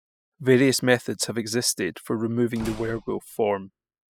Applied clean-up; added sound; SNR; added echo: classical method spectral subtraction.